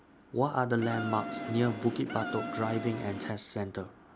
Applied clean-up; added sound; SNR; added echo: none; Insect; 6 dB; none.